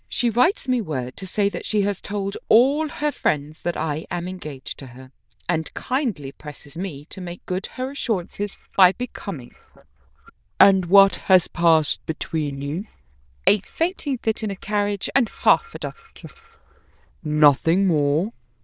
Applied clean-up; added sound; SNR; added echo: neural diffusion model UNIVERSE++.